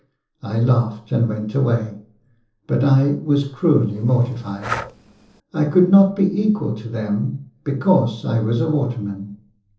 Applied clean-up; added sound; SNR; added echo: neural separator model SepFormer DNS4.